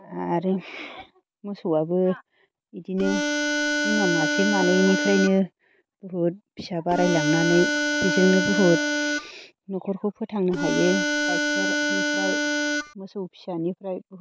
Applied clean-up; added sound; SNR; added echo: none; Harmonica; -1 dB; none.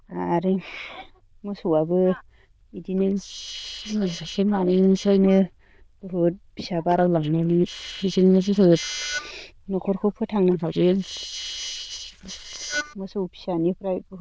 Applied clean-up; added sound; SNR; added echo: neural diffusion model UNIVERSE++.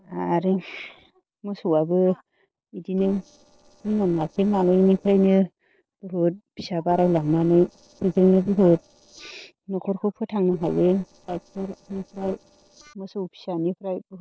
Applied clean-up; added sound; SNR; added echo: neural separator model SepFormer DNS4.